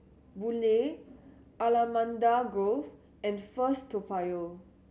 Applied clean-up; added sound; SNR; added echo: none; none; none; none.